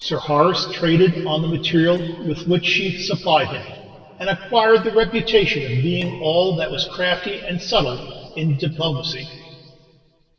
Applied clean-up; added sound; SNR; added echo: neural separator model SepFormer DNS4.